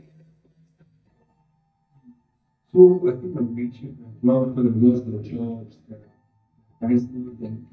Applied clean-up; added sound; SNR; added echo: neural mask model DeepFilterNet 3.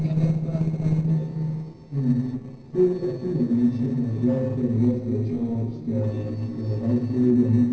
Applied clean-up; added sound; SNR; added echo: neural separator model SepFormer DNS4.